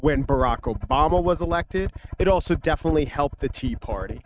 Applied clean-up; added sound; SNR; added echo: neural mask model RNNoise.